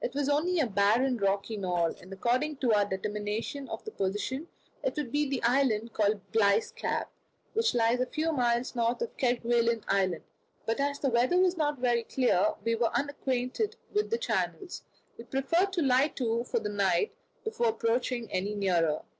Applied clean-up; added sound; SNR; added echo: neural separator model SepFormer DNS4.